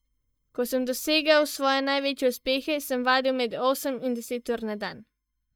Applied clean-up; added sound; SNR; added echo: neural mask model DeepFilterNet 3.